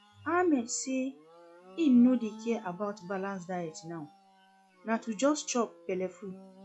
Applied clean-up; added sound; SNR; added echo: classical method log-MMSE.